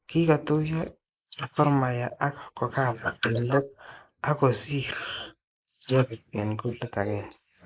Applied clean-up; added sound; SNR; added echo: neural mask model Resemble Enhance denoiser.